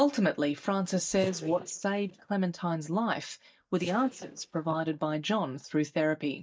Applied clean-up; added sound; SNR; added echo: neural mask model DeepFilterNet 3.